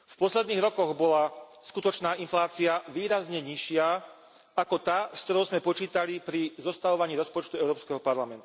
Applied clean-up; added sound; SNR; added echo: none; none; none; none.